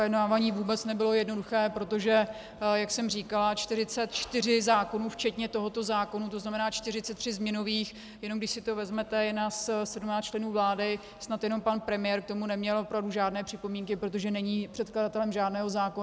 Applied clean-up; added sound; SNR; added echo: none; none; none; none.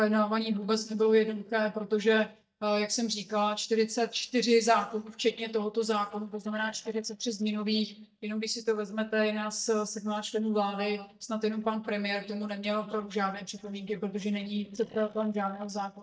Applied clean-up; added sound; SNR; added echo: neural mask model DeepFilterNet 3.